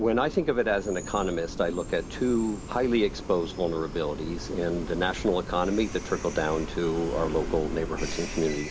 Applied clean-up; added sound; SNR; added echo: none; Train; 9 dB; none.